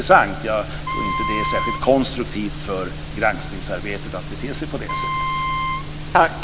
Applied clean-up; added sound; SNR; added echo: none; Wind instrument, woodwind instrument; 5 dB; none.